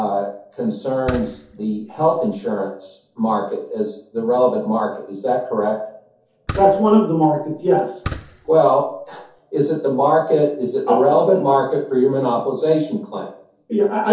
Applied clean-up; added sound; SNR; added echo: none; Fireworks; 14 dB; reverberation time 0.5 s.